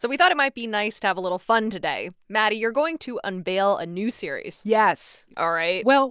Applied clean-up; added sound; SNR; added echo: none; none; none; none.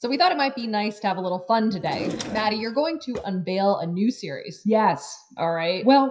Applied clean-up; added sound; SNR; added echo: classical method WPE with log-MMSE.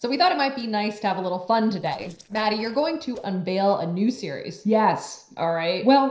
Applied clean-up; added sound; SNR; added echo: neural separator model SepFormer DNS4.